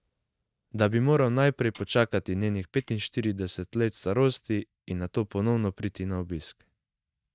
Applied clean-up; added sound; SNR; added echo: neural mask model DeepFilterNet 3.